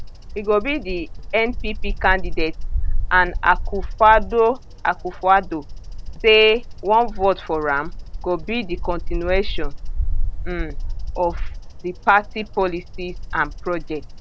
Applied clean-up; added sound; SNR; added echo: none; Bird vocalization, bird call, bird song; 3 dB; none.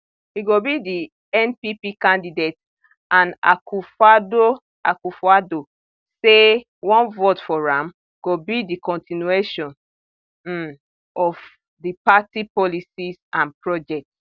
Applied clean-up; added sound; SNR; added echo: none; none; none; none.